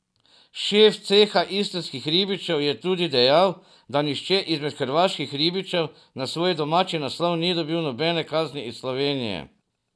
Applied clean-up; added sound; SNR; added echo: none; none; none; none.